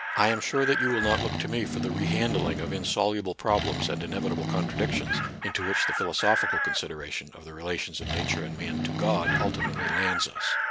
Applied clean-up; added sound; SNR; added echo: none; Chicken, rooster + Accelerating, revving, vroom; 0 dB; none.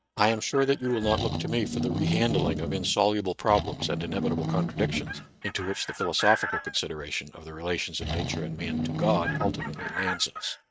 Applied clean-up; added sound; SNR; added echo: neural mask model RNNoise.